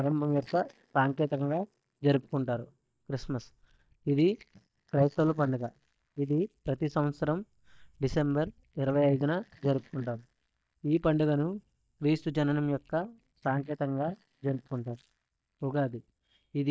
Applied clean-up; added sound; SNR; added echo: neural mask model DeepFilterNet 3.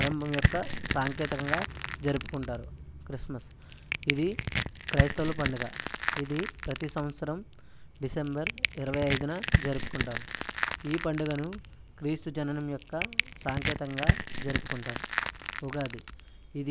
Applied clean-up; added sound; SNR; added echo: none; Crushing; -2 dB; none.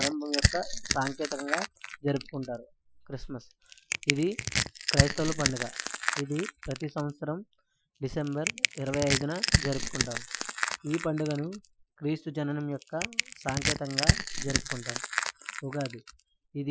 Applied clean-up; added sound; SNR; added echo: classical method Wiener filter.